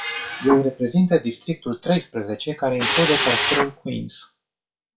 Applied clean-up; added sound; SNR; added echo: classical method WPE with log-MMSE.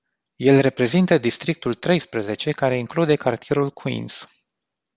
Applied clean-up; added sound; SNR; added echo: none; none; none; none.